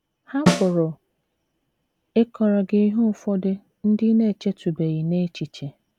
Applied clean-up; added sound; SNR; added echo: none; Snare drum; 5 dB; none.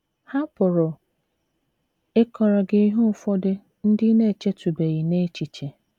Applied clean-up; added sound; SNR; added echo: none; none; none; none.